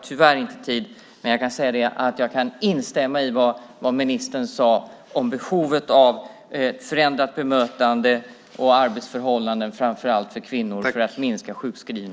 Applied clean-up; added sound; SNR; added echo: none; none; none; none.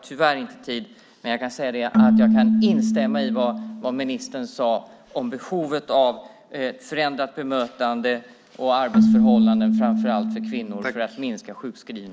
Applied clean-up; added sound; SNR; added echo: none; Keyboard (musical); -2 dB; none.